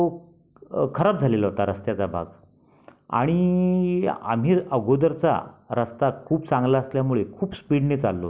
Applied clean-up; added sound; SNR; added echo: none; none; none; none.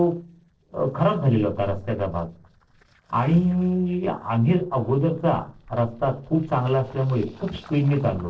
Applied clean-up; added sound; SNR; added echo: neural separator model SepFormer DNS4.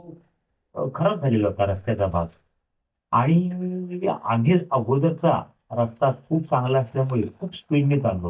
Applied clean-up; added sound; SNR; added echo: neural mask model DeepFilterNet 3.